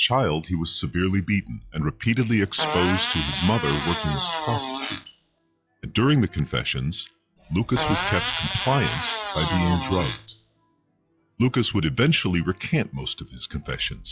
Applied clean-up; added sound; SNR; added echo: classical method log-MMSE.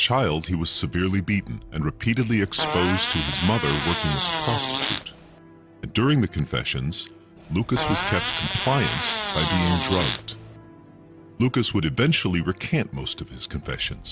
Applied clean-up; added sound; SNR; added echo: none; Fart; 3 dB; none.